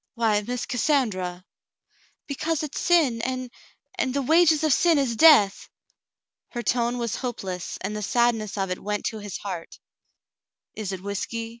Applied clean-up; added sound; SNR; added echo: none; none; none; none.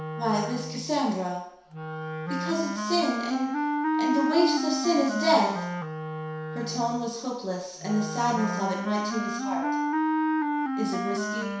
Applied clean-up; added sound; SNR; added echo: none; Wind instrument, woodwind instrument; 1 dB; reverberation time 0.7 s.